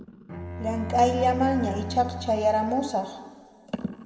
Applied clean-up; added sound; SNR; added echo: none; Bowed string instrument; 9 dB; reverberation time 2.1 s.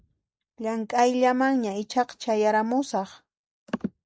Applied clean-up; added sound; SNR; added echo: none; none; none; none.